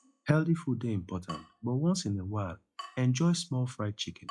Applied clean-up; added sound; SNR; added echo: classical method log-MMSE.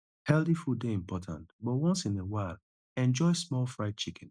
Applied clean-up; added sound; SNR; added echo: none; none; none; none.